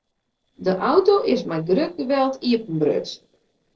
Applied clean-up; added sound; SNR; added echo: neural separator model SepFormer DNS4.